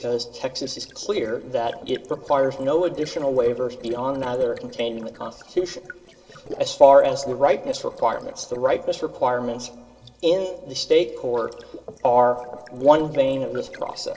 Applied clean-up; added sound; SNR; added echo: neural separator model SepFormer DNS4.